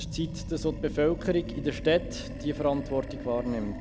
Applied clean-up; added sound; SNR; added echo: none; Animal; 8 dB; none.